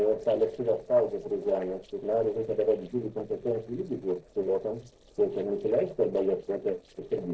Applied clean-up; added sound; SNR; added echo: neural separator model SepFormer DNS4.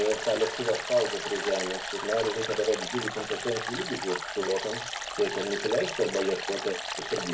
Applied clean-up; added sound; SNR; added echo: none; Stream; 5 dB; reverberation time 0.2 s.